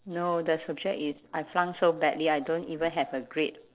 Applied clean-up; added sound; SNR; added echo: neural separator model SepFormer DNS4.